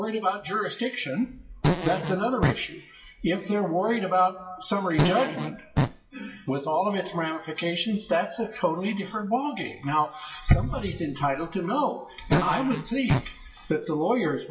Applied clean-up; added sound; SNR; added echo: classical method WPE with log-MMSE.